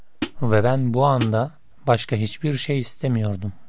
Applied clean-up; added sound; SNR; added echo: none; Hi-hat; 7 dB; none.